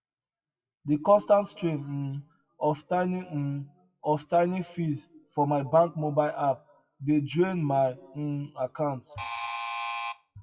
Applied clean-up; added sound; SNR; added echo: classical method WPE with log-MMSE.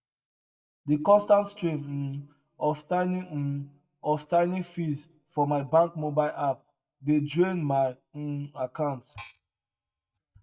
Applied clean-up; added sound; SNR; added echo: neural mask model DeepFilterNet 3.